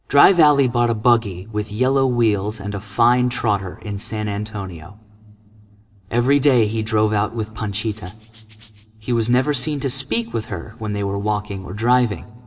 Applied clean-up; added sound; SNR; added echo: neural separator model SepFormer DNS4.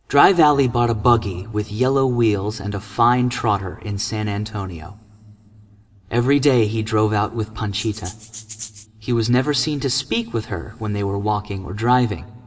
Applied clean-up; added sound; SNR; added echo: none; Rattle (instrument); 16 dB; reverberation time 2.2 s.